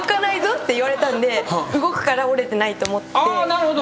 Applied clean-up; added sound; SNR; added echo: none; Bowed string instrument; 20 dB; none.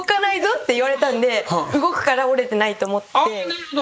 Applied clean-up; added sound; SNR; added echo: neural mask model Resemble Enhance denoiser.